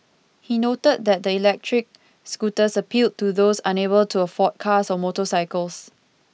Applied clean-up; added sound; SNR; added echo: none; none; none; none.